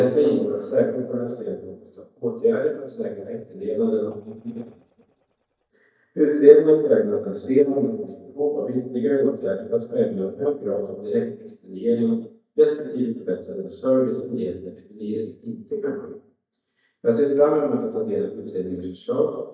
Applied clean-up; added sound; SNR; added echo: neural mask model DeepFilterNet 3.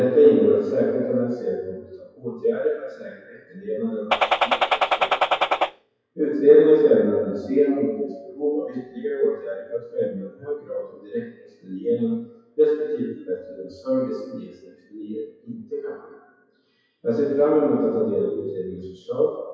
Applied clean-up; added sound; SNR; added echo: classical method WPE with log-MMSE.